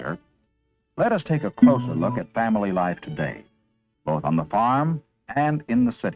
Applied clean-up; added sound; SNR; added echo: neural mask model RNNoise.